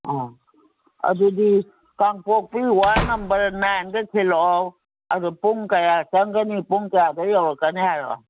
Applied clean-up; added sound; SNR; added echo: none; Slam / Wood; 10 dB; none.